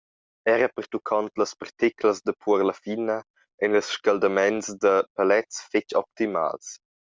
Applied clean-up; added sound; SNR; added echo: none; none; none; none.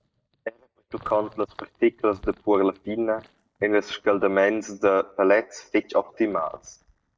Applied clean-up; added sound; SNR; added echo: neural mask model DeepFilterNet 3.